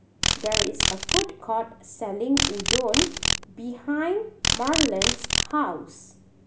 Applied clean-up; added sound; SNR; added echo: none; Insect; -1 dB; none.